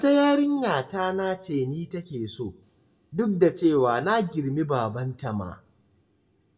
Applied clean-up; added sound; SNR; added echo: none; none; none; reverberation time 0.3 s.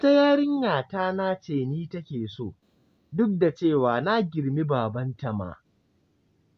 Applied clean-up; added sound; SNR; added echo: none; none; none; none.